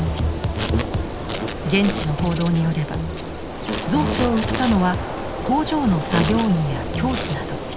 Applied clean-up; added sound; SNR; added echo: none; Insect; 5 dB; none.